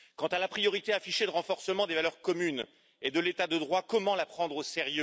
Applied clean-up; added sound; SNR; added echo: none; none; none; none.